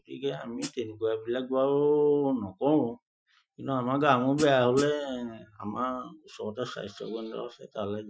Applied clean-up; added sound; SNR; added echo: classical method Wiener filter.